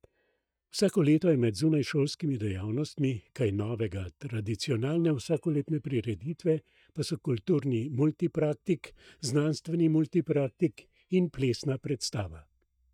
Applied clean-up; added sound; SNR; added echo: neural mask model DeepFilterNet 3.